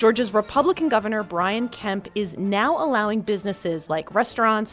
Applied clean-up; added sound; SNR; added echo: none; none; none; none.